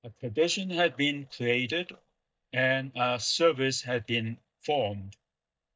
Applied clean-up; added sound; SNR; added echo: neural mask model DeepFilterNet 3.